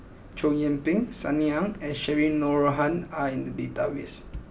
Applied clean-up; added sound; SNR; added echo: none; none; none; none.